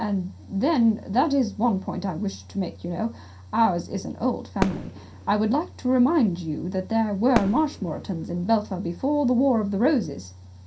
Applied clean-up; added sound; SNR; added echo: none; Fireworks; 12 dB; reverberation time 0.3 s.